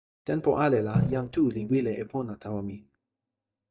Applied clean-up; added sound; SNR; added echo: neural mask model DeepFilterNet 3.